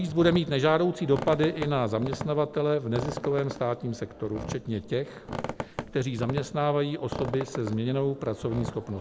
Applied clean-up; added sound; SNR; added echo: none; Squeak; 11 dB; none.